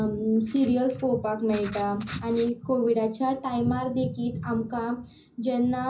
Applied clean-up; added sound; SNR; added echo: none; Writing; 12 dB; reverberation time 0.5 s.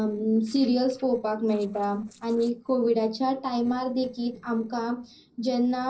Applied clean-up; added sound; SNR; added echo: neural separator model SepFormer DNS4.